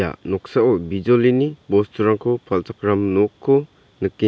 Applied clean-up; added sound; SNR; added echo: none; none; none; none.